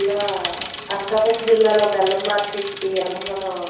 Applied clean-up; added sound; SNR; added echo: none; Bicycle; 9 dB; reverberation time 0.7 s.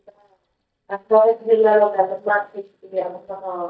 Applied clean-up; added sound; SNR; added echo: neural mask model DeepFilterNet 3.